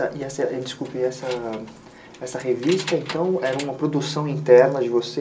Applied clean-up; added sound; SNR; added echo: none; Keys jangling; 17 dB; reverberation time 0.2 s.